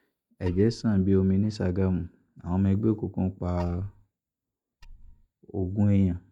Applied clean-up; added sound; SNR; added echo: neural mask model DeepFilterNet 3.